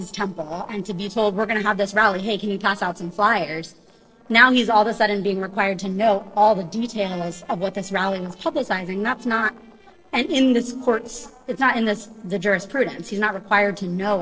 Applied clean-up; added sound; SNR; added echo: neural separator model SepFormer DNS4.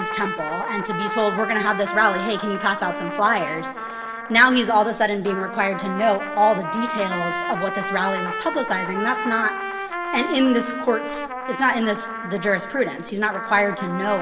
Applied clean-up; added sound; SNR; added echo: none; Trumpet; 6 dB; reverberation time 0.9 s.